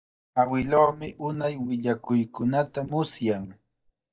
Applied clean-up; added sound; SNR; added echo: neural mask model DeepFilterNet 3.